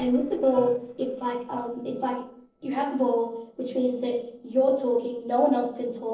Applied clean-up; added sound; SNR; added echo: neural separator model SepFormer DNS4.